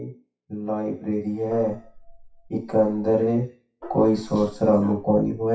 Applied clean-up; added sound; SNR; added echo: classical method WPE with log-MMSE.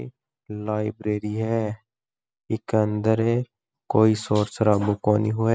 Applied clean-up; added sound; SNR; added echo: none; none; none; none.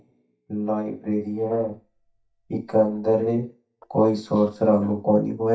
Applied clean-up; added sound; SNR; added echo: neural mask model DeepFilterNet 3.